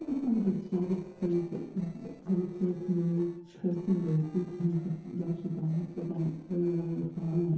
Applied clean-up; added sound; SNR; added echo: neural separator model SepFormer DNS4.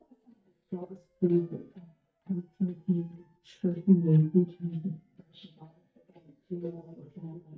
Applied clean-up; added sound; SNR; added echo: neural mask model DeepFilterNet 3.